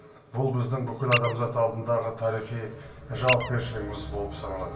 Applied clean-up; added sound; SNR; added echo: none; Squeak; 4 dB; reverberation time 0.3 s.